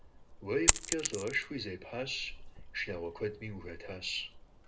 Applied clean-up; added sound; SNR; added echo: none; Coin (dropping); -1 dB; reverberation time 0.2 s.